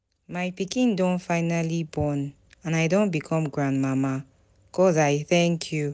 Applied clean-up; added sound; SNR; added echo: none; none; none; none.